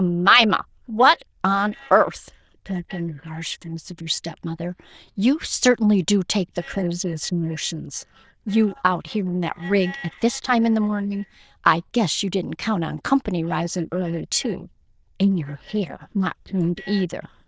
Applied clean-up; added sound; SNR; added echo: neural diffusion model UNIVERSE++.